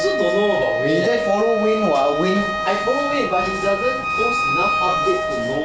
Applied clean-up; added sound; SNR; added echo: none; Wind instrument, woodwind instrument; 1 dB; none.